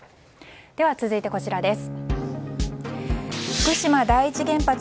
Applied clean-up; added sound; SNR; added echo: none; Bowed string instrument; 12 dB; none.